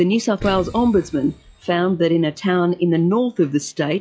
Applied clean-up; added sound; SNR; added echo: classical method log-MMSE.